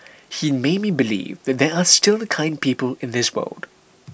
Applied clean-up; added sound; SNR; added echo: none; none; none; none.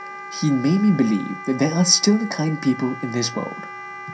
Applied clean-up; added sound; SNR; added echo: none; Wind instrument, woodwind instrument; 14 dB; reverberation time 0.3 s.